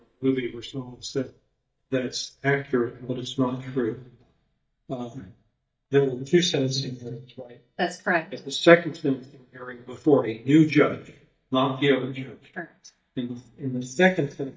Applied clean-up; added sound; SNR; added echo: neural mask model DeepFilterNet 3.